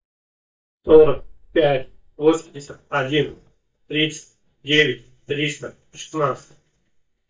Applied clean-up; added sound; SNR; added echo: neural mask model DeepFilterNet 3.